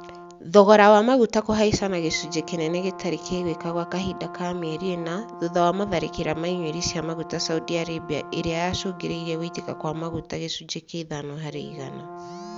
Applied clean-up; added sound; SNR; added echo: none; Brass instrument; 15 dB; none.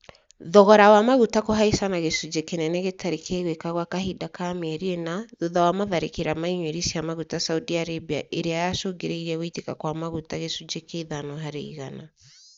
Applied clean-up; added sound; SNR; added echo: neural mask model Resemble Enhance denoiser.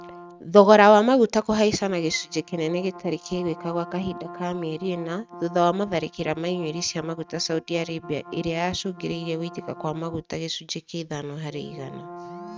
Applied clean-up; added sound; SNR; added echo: neural mask model RNNoise.